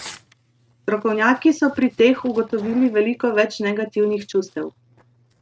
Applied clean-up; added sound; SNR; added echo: neural mask model RNNoise.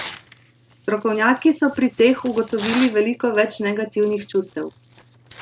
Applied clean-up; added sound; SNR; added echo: none; Tearing; 14 dB; none.